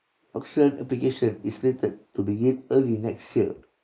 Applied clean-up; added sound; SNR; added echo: neural mask model Resemble Enhance denoiser.